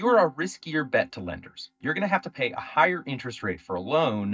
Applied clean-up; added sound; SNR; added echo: neural mask model DeepFilterNet 3.